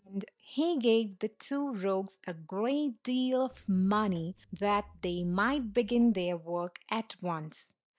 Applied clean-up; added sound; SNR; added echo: neural mask model DeepFilterNet 3.